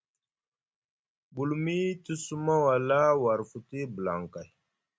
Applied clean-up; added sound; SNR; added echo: none; none; none; none.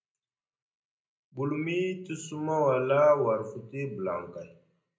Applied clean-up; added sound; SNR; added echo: none; none; none; reverberation time 0.5 s.